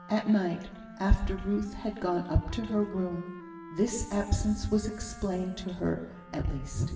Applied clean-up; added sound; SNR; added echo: none; Wind instrument, woodwind instrument; 17 dB; reverberation time 1.2 s.